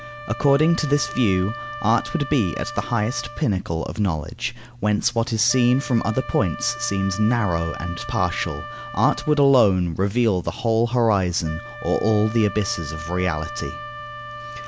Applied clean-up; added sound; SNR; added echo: none; Wind instrument, woodwind instrument; 14 dB; none.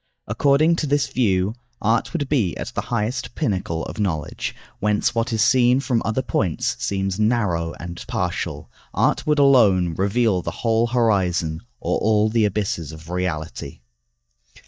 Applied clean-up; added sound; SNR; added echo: neural mask model DeepFilterNet 3.